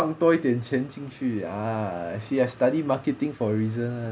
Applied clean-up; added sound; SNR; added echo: none; none; none; none.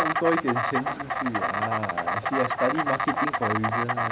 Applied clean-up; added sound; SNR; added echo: none; Insect; -2 dB; none.